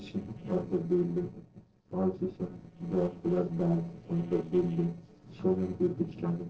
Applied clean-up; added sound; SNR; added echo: neural separator model SepFormer DNS4.